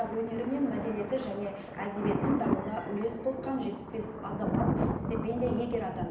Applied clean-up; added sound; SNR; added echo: none; Thunder; 1 dB; reverberation time 0.8 s.